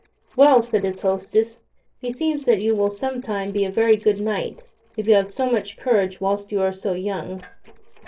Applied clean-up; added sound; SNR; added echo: neural separator model SepFormer DNS4.